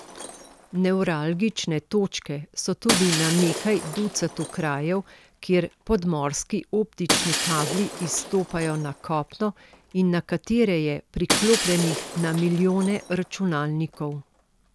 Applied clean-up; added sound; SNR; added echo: none; Shatter; 7 dB; none.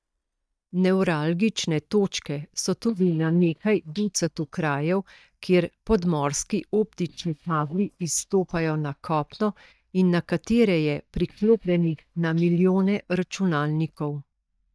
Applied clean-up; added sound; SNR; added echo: neural mask model DeepFilterNet 3.